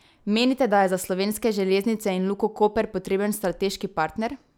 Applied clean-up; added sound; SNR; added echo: none; none; none; none.